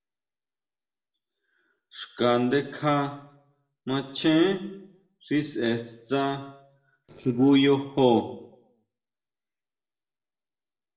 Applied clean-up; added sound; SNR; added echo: neural separator model SepFormer DNS4.